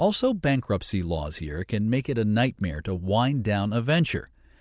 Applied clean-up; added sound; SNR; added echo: none; none; none; none.